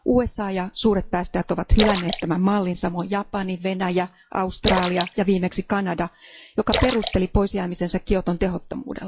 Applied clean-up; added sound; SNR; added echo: classical method log-MMSE.